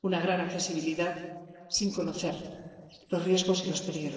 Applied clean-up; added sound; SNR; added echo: neural separator model SepFormer DNS4.